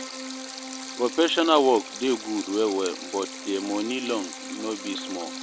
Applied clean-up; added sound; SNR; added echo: none; Keyboard (musical) + Stream; 10 dB; none.